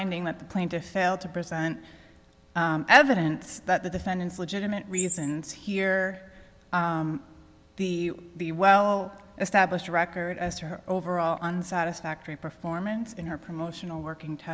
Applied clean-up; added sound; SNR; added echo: none; Chirp, tweet; 11 dB; none.